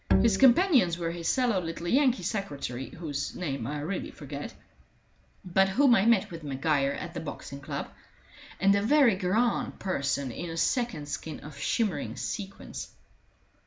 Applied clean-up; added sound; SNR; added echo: none; Bowed string instrument; 1 dB; none.